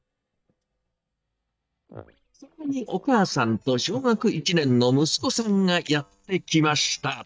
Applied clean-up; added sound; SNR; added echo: neural mask model DeepFilterNet 3.